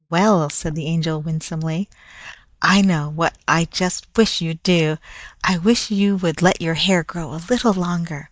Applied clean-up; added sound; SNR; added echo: neural mask model DeepFilterNet 3.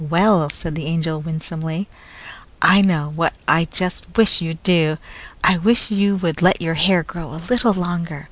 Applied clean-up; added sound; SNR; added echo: none; none; none; none.